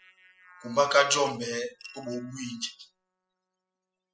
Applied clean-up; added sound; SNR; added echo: classical method spectral subtraction.